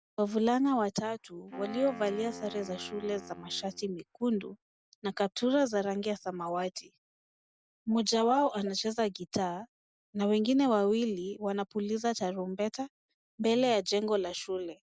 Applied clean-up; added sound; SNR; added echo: none; Wind instrument, woodwind instrument; 15 dB; none.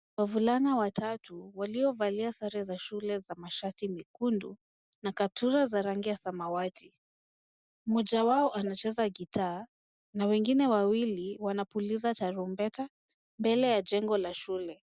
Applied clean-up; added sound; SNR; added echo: none; none; none; none.